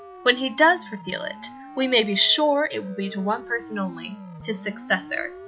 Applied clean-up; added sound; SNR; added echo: none; Siren; 16 dB; none.